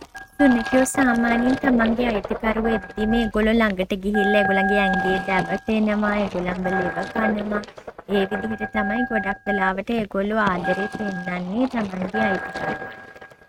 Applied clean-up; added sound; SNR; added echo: neural mask model RNNoise.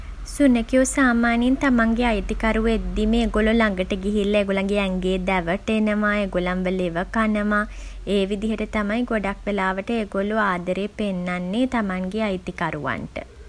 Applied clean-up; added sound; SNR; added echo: none; none; none; none.